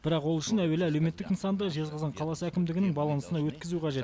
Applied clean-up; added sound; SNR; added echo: none; none; none; none.